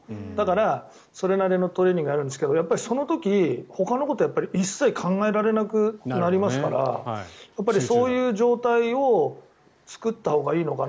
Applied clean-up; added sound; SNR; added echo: none; none; none; none.